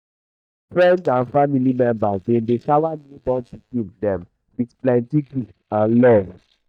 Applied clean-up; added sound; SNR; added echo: neural mask model DeepFilterNet 3.